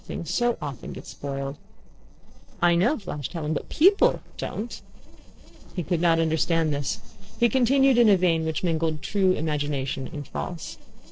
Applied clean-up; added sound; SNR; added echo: neural separator model SepFormer DNS4.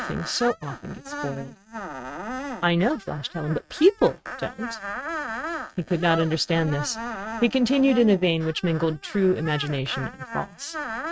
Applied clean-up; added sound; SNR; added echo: neural mask model RNNoise.